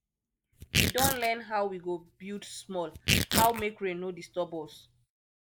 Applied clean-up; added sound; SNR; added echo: neural mask model Resemble Enhance denoiser.